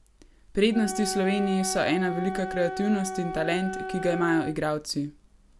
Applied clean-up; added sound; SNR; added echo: none; Wind instrument, woodwind instrument; 8 dB; none.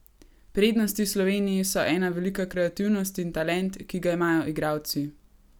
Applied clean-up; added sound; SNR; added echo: none; none; none; none.